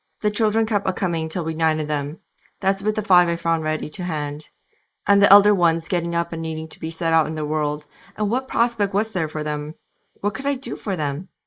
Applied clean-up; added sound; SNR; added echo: neural mask model Resemble Enhance denoiser.